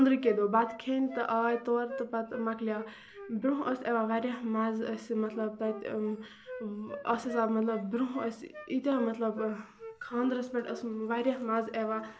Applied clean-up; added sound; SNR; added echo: none; Wind instrument, woodwind instrument; 16 dB; none.